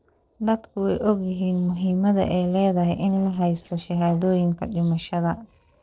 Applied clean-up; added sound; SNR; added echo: neural separator model SepFormer DNS4.